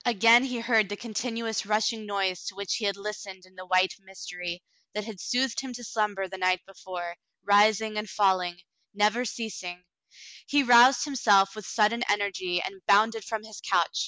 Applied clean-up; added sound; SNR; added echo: neural mask model Resemble Enhance denoiser.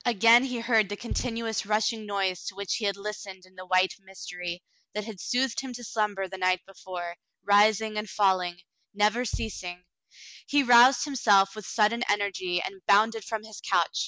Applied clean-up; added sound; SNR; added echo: none; Bass drum; 13 dB; none.